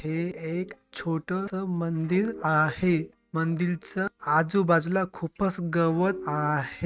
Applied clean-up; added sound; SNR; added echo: neural mask model RNNoise.